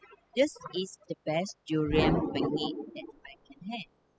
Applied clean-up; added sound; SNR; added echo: classical method spectral subtraction.